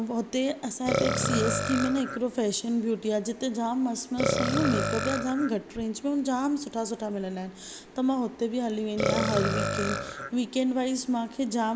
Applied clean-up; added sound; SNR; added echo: none; Burping, eructation; 3 dB; none.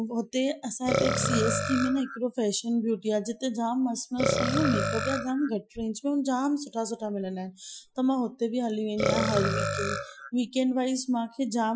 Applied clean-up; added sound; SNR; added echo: classical method Wiener filter.